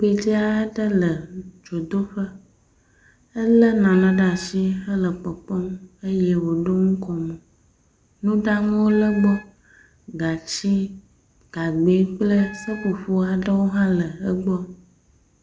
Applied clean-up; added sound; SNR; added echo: none; Wind instrument, woodwind instrument; 19 dB; none.